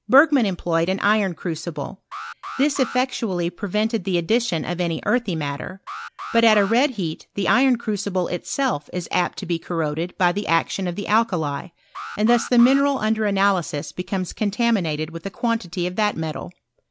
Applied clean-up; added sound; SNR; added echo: none; Alarm; 14 dB; none.